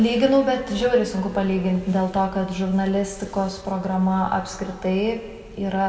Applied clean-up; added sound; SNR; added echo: none; none; none; none.